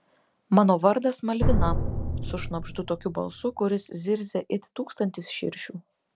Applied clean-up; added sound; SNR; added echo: none; Drum; 0 dB; none.